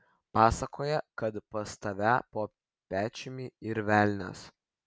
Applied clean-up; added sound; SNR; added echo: none; none; none; none.